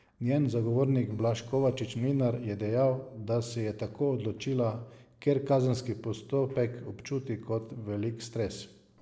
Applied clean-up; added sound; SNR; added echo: neural separator model SepFormer DNS4.